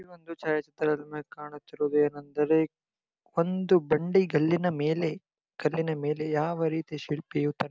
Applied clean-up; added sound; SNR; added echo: none; none; none; none.